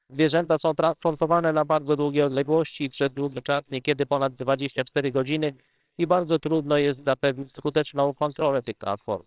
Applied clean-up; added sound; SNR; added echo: neural separator model SepFormer WHAMR!.